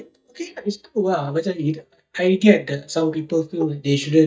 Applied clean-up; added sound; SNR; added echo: neural mask model DeepFilterNet 3.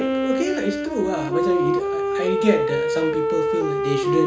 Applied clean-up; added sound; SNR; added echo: none; Wind instrument, woodwind instrument; -3 dB; reverberation time 1.5 s.